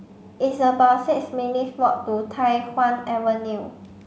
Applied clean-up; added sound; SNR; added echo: none; none; none; none.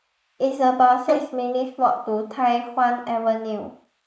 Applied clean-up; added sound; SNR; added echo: neural mask model Resemble Enhance denoiser.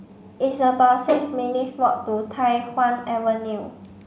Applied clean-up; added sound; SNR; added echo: none; Bowed string instrument; 11 dB; none.